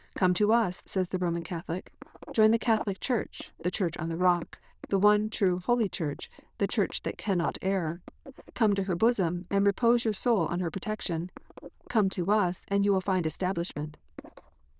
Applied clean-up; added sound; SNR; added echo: neural diffusion model UNIVERSE++.